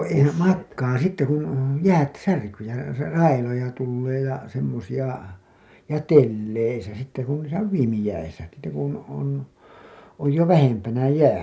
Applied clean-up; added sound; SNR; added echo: none; none; none; none.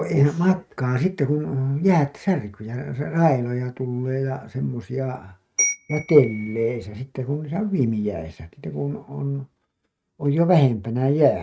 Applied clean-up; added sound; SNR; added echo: neural mask model RNNoise.